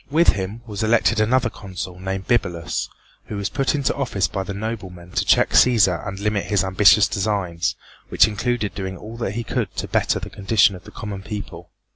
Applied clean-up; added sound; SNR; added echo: none; none; none; none.